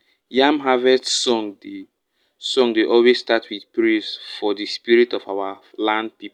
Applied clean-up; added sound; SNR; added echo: none; none; none; none.